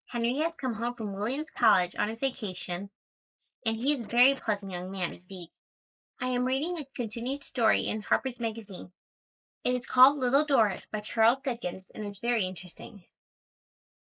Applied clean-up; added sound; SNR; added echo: neural mask model Resemble Enhance denoiser.